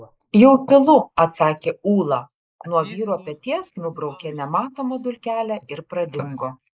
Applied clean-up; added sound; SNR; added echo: neural mask model Resemble Enhance denoiser.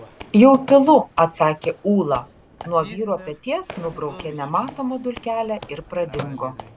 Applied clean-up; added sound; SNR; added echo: none; Telephone + Squeak / Walk, footsteps; 18 dB; none.